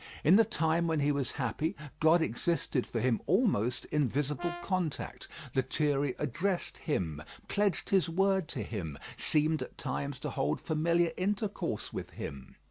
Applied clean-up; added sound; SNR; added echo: none; Brass instrument; 14 dB; none.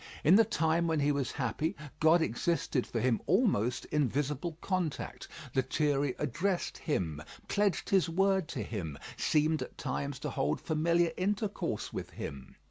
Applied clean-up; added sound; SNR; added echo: none; none; none; none.